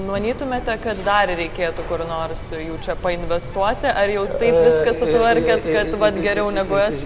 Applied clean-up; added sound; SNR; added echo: none; Bird; 12 dB; none.